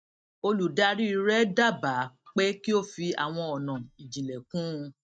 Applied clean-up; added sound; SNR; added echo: neural mask model DeepFilterNet 3.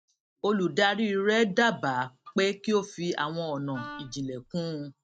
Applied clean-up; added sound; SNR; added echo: none; Wind instrument, woodwind instrument; 16 dB; none.